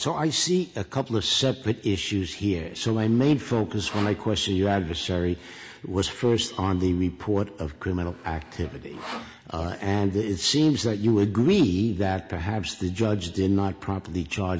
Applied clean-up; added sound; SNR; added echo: none; Sawing; 18 dB; none.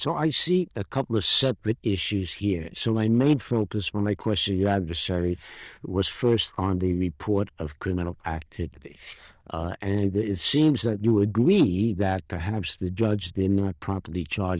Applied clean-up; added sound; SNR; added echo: neural diffusion model UNIVERSE++.